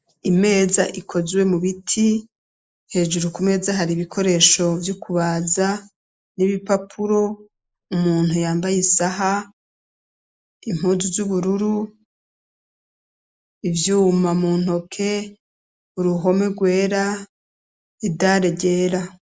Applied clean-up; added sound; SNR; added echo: neural mask model Resemble Enhance denoiser.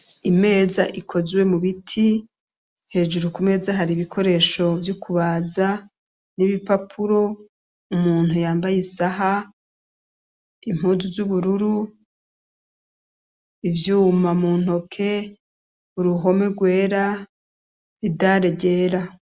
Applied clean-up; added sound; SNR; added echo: none; none; none; none.